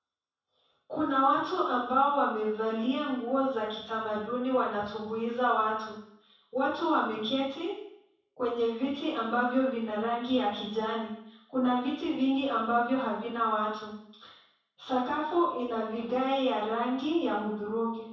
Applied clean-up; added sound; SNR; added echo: none; none; none; reverberation time 0.7 s.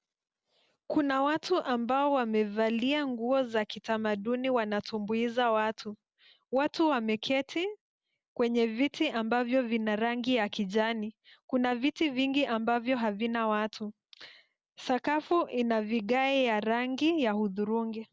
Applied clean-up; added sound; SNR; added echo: none; none; none; none.